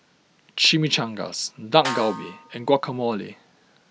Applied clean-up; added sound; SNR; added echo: none; Snare drum; 11 dB; none.